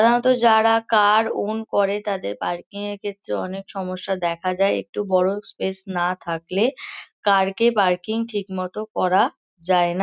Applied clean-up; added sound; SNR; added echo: none; none; none; none.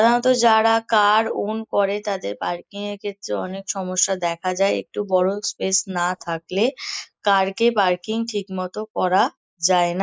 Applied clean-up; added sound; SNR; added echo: neural mask model Resemble Enhance denoiser.